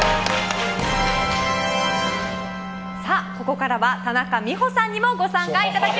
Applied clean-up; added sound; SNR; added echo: none; Organ; 11 dB; none.